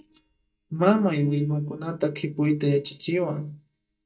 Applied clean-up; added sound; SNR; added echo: neural mask model DeepFilterNet 3.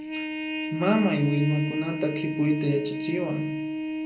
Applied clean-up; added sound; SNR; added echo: none; Trumpet; 4 dB; reverberation time 0.5 s.